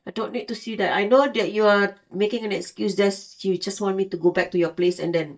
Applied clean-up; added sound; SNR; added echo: neural mask model DeepFilterNet 3.